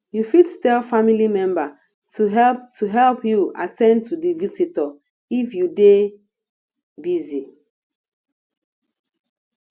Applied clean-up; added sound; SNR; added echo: none; none; none; none.